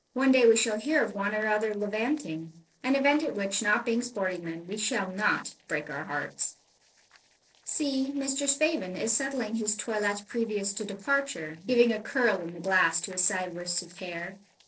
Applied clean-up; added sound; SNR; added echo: neural separator model SepFormer DNS4.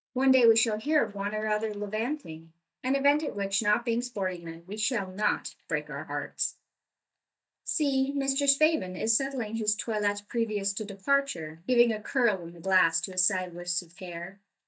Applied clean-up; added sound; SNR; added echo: neural mask model DeepFilterNet 3.